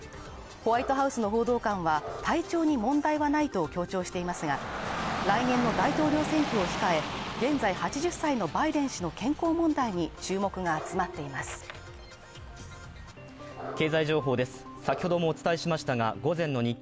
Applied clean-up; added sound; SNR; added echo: none; Rain / Dog; 10 dB; none.